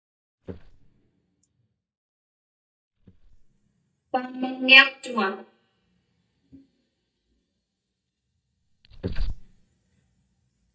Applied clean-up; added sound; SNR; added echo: neural mask model DeepFilterNet 3.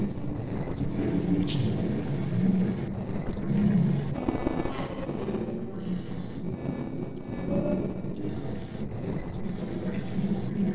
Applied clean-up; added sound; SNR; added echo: neural separator model SepFormer DNS4.